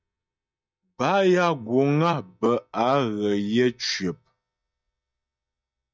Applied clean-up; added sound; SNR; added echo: neural mask model DeepFilterNet 3.